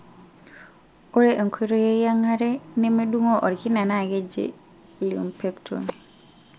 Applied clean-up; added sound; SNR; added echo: none; none; none; none.